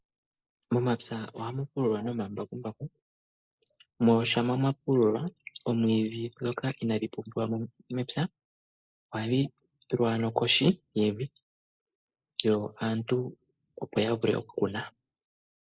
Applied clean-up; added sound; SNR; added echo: neural mask model Resemble Enhance denoiser.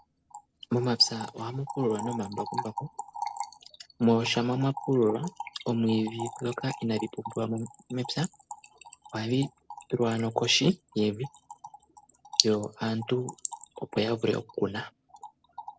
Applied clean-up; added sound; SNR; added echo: none; Trickle, dribble / Splash, splatter; 10 dB; none.